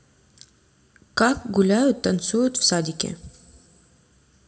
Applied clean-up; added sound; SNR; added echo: none; none; none; reverberation time 0.7 s.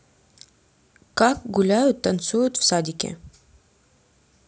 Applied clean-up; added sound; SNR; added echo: none; none; none; none.